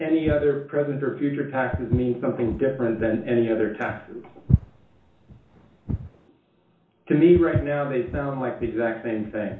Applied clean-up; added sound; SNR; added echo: none; Walk, footsteps; 7 dB; reverberation time 0.7 s.